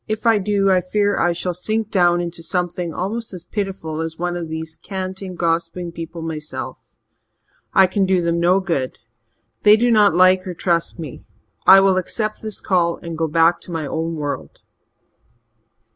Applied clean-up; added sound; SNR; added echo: none; none; none; none.